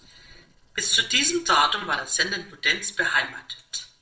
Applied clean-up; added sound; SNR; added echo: neural separator model SepFormer DNS4.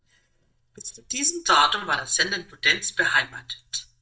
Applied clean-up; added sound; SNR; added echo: neural mask model DeepFilterNet 3.